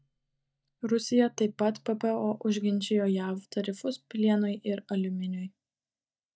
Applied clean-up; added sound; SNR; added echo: neural mask model DeepFilterNet 3.